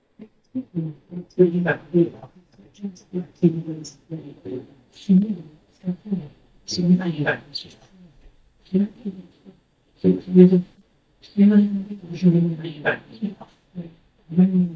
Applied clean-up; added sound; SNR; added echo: neural mask model DeepFilterNet 3.